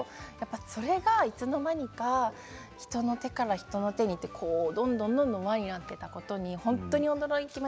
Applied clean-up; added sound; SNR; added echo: none; none; none; none.